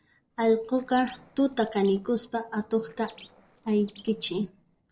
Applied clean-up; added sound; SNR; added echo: neural separator model SepFormer DNS4.